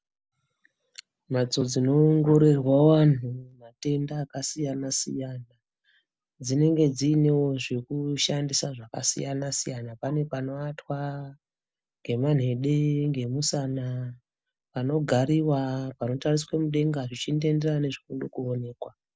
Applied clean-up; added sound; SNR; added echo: none; none; none; none.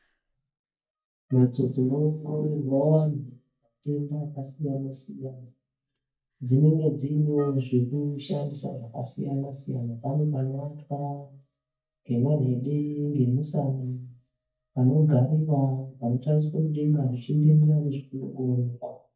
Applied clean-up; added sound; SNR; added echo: neural mask model DeepFilterNet 3.